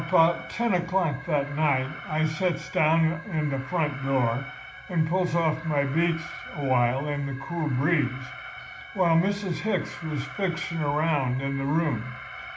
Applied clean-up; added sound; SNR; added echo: none; Alarm; 14 dB; reverberation time 0.4 s.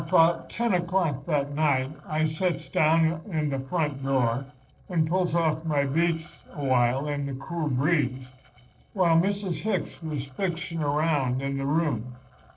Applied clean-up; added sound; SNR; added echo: neural separator model SepFormer DNS4.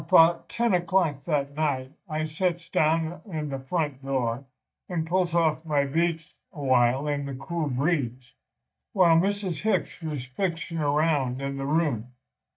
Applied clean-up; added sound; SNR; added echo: neural mask model DeepFilterNet 3.